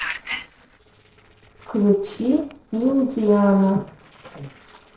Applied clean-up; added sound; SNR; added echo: neural separator model SepFormer DNS4.